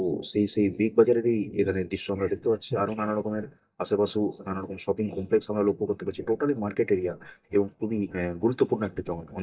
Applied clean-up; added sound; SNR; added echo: neural mask model DeepFilterNet 3.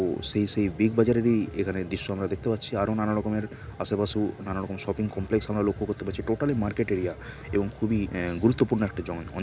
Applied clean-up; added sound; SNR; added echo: none; none; none; none.